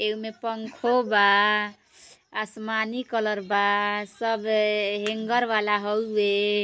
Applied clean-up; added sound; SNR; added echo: none; none; none; none.